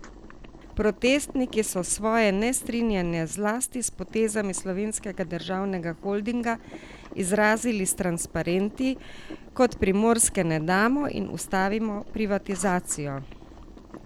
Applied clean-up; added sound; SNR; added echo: none; Boiling; 16 dB; none.